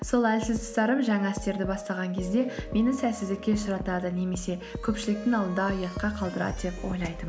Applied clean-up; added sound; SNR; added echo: none; none; none; none.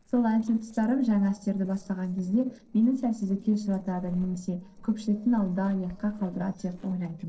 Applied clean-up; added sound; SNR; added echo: neural separator model SepFormer DNS4.